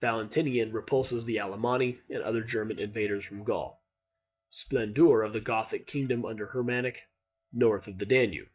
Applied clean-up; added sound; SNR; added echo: neural mask model DeepFilterNet 3.